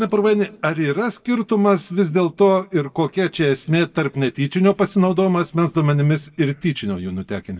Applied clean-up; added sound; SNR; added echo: neural mask model DeepFilterNet 3.